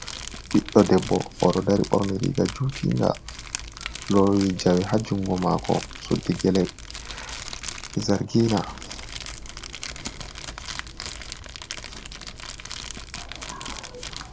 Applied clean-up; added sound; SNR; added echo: none; Crumpling, crinkling; 11 dB; none.